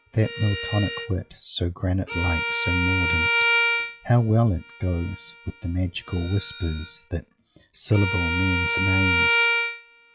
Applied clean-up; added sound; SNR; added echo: classical method log-MMSE.